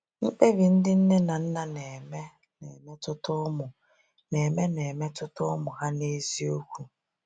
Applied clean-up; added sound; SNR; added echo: none; none; none; none.